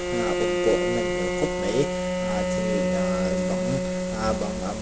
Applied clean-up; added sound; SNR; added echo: none; Bowed string instrument; -3 dB; none.